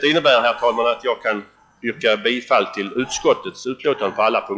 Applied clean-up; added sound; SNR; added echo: classical method log-MMSE.